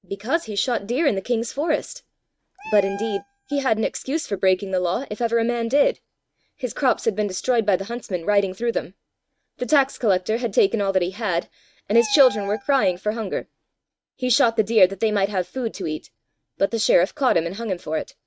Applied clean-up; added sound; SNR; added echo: neural mask model RNNoise.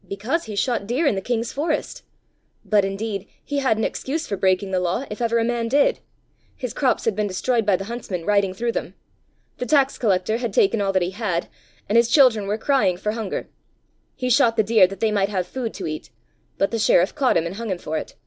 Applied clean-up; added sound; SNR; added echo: none; none; none; none.